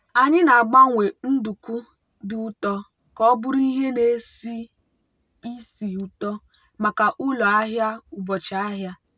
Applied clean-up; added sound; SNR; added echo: none; none; none; none.